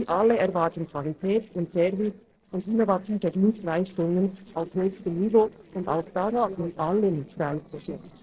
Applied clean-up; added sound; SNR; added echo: neural separator model SepFormer DNS4.